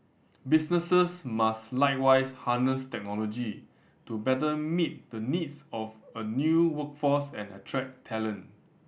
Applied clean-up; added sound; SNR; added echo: none; none; none; none.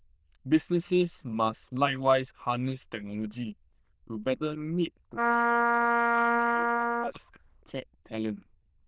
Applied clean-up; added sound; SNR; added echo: neural diffusion model UNIVERSE++.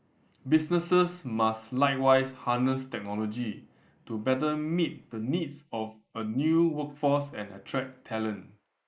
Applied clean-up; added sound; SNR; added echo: neural mask model Resemble Enhance denoiser.